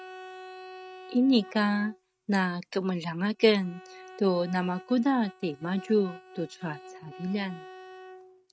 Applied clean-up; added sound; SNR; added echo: neural mask model RNNoise.